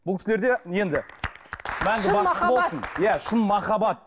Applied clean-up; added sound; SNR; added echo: none; none; none; none.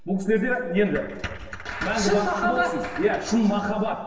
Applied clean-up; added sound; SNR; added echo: none; none; none; reverberation time 1.3 s.